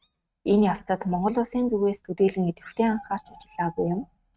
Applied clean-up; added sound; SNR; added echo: neural mask model RNNoise.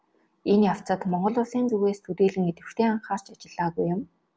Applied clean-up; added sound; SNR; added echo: none; none; none; none.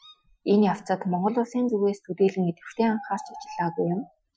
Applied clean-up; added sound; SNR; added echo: classical method Wiener filter.